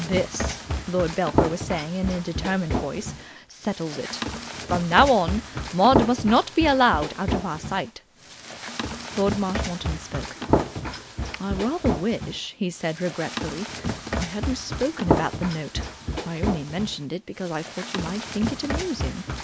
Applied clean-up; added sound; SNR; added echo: none; Run; 3 dB; none.